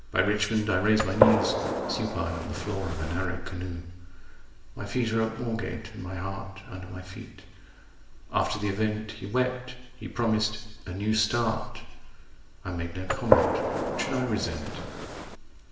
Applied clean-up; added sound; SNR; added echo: none; Gunshot, gunfire; -2 dB; reverberation time 1.0 s.